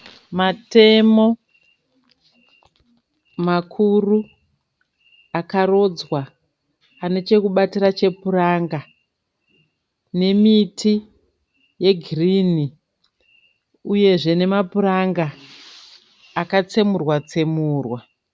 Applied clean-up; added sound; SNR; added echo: none; none; none; none.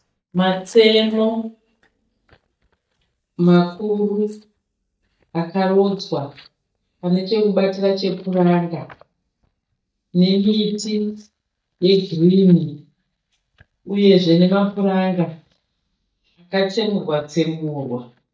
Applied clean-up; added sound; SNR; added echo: neural mask model DeepFilterNet 3.